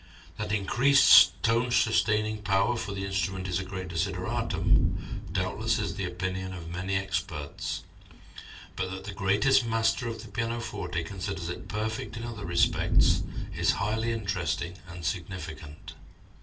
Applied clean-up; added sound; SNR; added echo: none; Thunder / Rain; 3 dB; reverberation time 0.2 s.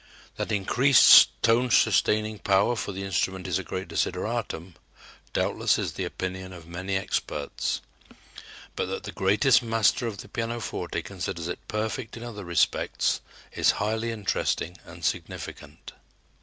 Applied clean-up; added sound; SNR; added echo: none; none; none; none.